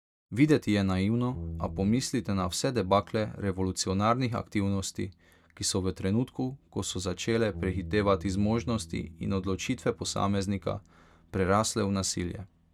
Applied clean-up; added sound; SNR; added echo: neural mask model DeepFilterNet 3.